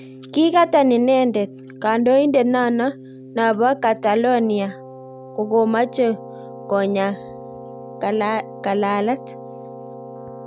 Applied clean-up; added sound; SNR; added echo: none; Keyboard (musical); 16 dB; none.